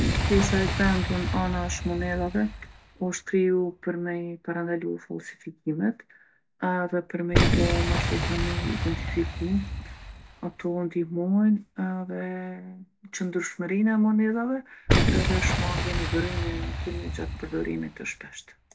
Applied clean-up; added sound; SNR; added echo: none; Boom; 1 dB; none.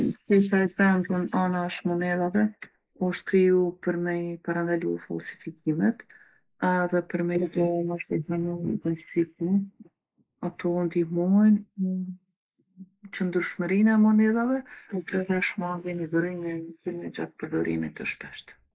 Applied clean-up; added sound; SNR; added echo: neural mask model Resemble Enhance denoiser.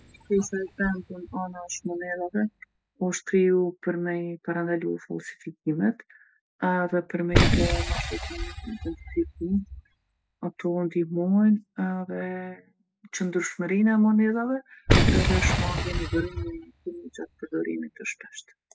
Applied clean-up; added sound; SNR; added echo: classical method spectral subtraction.